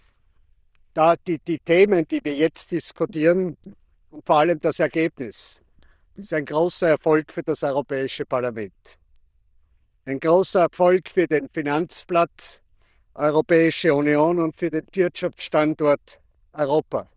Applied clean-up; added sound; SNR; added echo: neural diffusion model UNIVERSE++.